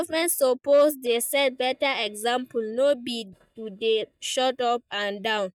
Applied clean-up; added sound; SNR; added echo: neural mask model DeepFilterNet 3.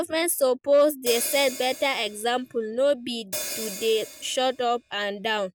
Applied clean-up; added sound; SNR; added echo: none; Hi-hat; 12 dB; none.